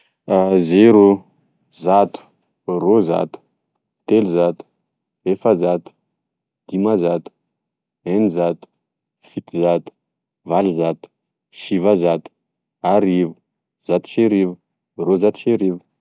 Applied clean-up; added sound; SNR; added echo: none; none; none; none.